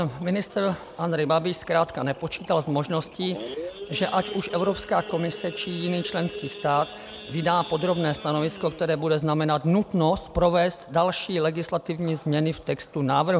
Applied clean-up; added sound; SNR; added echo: none; Idling / Sawing / Accelerating, revving, vroom; 16 dB; none.